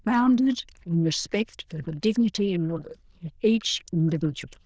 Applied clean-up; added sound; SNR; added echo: neural diffusion model UNIVERSE++.